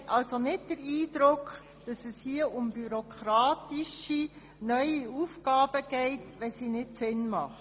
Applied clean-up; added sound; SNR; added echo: none; none; none; none.